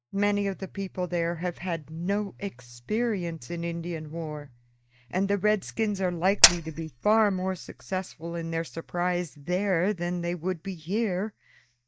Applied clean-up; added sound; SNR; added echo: neural mask model DeepFilterNet 3.